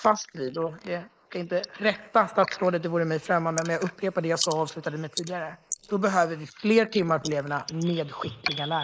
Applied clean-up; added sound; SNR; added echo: neural mask model Resemble Enhance denoiser.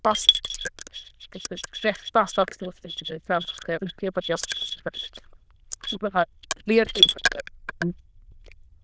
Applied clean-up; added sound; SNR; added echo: neural diffusion model UNIVERSE++.